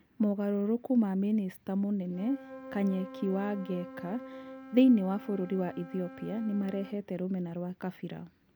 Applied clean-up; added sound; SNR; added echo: none; Wind instrument, woodwind instrument + Wind instrument, woodwind instrument; 17 dB; none.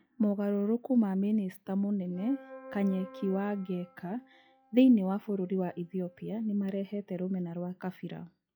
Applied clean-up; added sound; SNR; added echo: classical method log-MMSE.